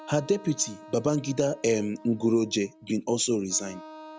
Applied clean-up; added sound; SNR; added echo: none; Wind instrument, woodwind instrument; 20 dB; none.